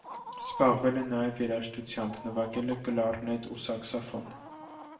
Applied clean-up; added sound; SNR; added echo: none; Chicken, rooster; 14 dB; reverberation time 0.7 s.